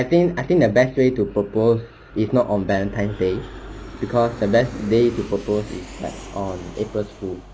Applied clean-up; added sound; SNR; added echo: none; Aircraft; 18 dB; none.